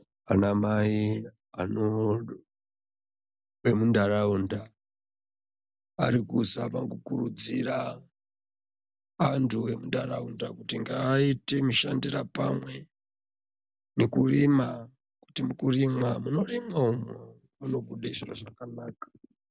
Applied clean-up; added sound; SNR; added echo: none; none; none; none.